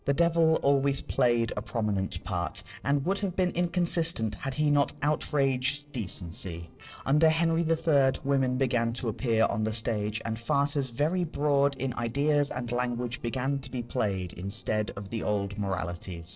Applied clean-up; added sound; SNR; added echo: neural separator model SepFormer DNS4.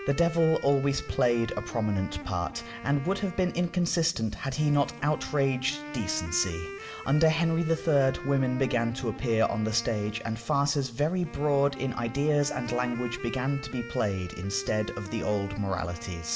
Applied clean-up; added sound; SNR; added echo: none; Wind instrument, woodwind instrument; 14 dB; reverberation time 2.5 s.